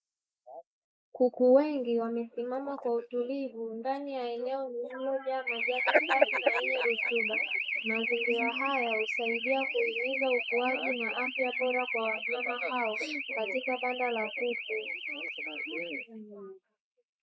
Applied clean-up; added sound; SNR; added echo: neural mask model Resemble Enhance denoiser.